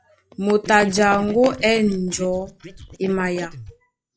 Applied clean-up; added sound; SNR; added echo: classical method log-MMSE.